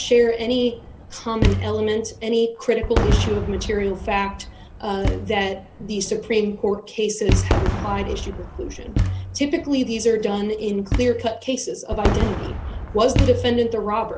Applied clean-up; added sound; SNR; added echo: none; Fireworks + Thump, thud; 3 dB; none.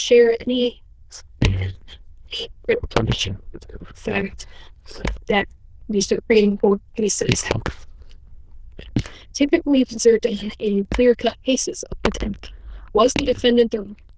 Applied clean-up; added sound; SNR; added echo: neural diffusion model UNIVERSE++.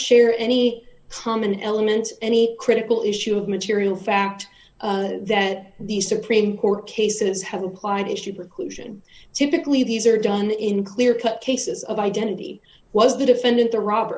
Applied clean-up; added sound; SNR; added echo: none; none; none; none.